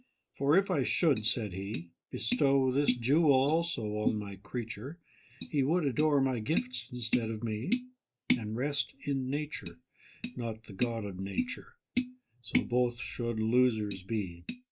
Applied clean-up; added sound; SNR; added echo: neural mask model Resemble Enhance denoiser.